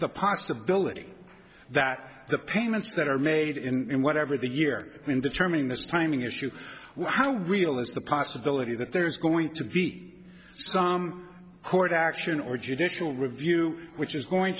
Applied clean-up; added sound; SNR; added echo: none; Tambourine; 14 dB; none.